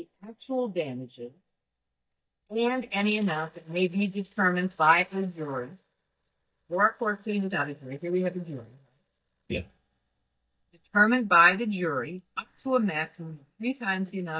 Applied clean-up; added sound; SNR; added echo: neural mask model DeepFilterNet 3.